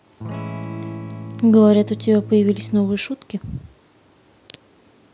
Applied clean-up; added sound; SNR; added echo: none; Electric guitar / Strum; 12 dB; none.